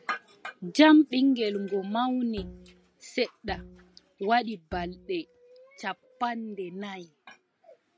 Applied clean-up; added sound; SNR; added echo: none; Bowed string instrument; 17 dB; none.